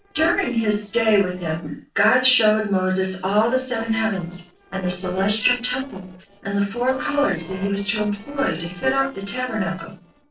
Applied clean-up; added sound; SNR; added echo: neural separator model SepFormer DNS4.